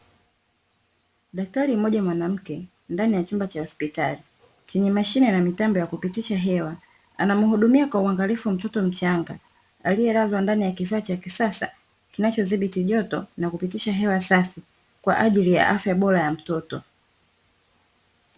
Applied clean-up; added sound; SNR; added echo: none; none; none; none.